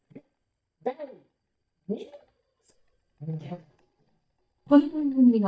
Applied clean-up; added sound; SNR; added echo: neural mask model DeepFilterNet 3.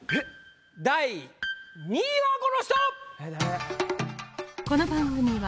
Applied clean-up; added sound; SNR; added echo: none; none; none; none.